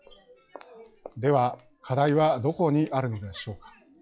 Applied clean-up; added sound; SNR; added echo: classical method log-MMSE.